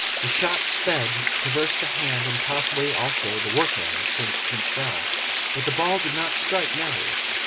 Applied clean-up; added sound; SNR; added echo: none; Water; -4 dB; none.